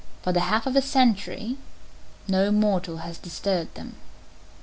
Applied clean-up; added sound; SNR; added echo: none; none; none; none.